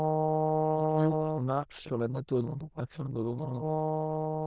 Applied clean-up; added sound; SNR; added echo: neural diffusion model UNIVERSE++.